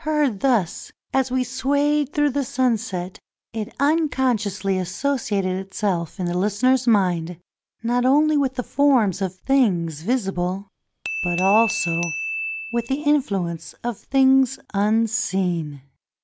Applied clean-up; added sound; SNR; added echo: none; Glass / Bell; 9 dB; none.